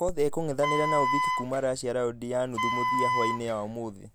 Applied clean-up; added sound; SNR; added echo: none; Wind instrument, woodwind instrument; 0 dB; none.